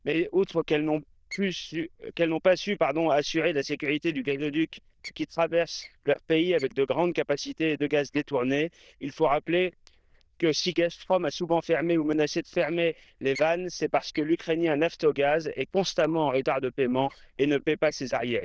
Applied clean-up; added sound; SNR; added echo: neural diffusion model UNIVERSE++.